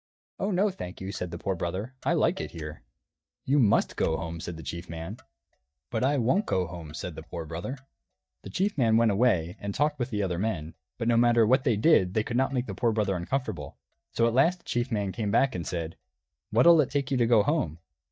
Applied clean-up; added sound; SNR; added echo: neural mask model DeepFilterNet 3.